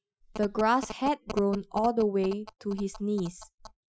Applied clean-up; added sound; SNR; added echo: classical method Wiener filter.